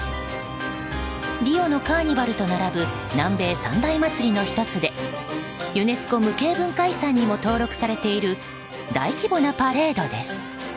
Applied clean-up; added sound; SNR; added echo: none; none; none; none.